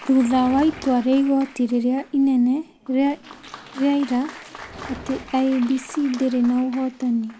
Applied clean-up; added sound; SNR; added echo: none; Applause + Livestock, farm animals, working animals; 18 dB; none.